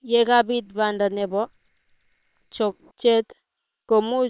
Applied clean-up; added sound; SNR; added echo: neural separator model SepFormer WHAM!.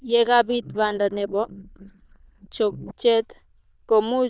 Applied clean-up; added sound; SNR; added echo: neural diffusion model UNIVERSE++.